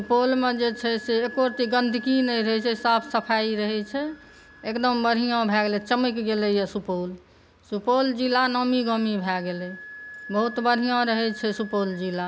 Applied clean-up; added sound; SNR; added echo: none; Wind instrument, woodwind instrument; 19 dB; none.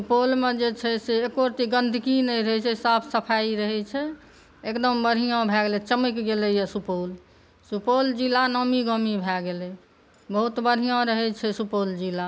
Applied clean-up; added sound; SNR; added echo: none; none; none; none.